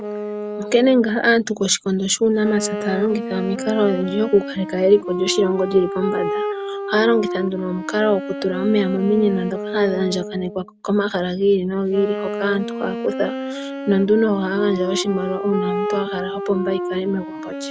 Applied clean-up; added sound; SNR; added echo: none; Wind instrument, woodwind instrument; 7 dB; none.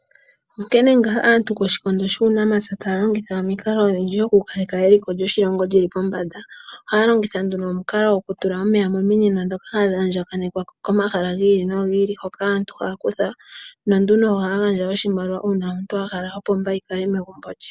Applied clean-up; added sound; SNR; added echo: none; none; none; none.